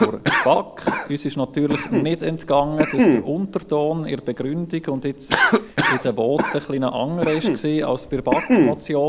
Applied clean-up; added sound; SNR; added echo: none; Cough; 0 dB; none.